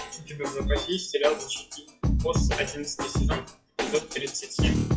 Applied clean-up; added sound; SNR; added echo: classical method WPE with log-MMSE.